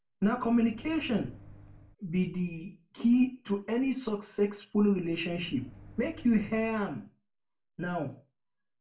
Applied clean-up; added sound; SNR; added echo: none; Microwave oven; 19 dB; reverberation time 0.3 s.